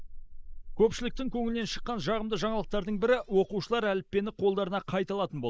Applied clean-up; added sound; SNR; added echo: neural mask model Resemble Enhance denoiser.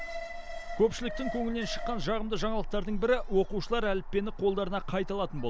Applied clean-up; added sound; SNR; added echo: none; Alarm; 4 dB; none.